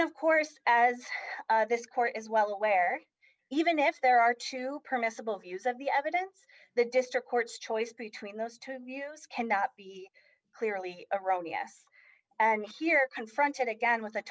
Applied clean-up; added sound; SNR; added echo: none; none; none; none.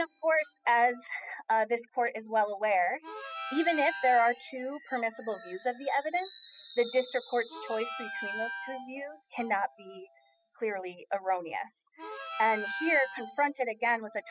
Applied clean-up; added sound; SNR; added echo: classical method spectral subtraction.